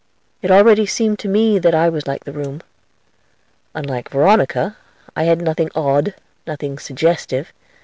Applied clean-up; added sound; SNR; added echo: none; none; none; none.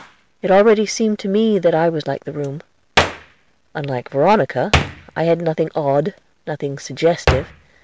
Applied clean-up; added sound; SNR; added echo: none; Hands; 7 dB; none.